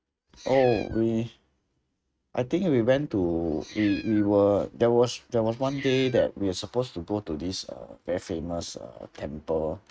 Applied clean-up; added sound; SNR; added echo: neural mask model RNNoise.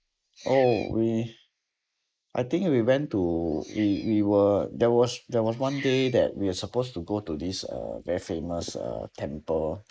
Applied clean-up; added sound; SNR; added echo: neural mask model Resemble Enhance denoiser.